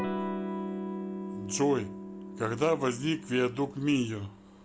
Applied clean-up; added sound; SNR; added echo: none; Electric guitar / Strum; 6 dB; none.